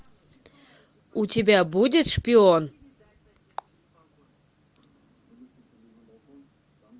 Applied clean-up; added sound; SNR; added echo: none; none; none; none.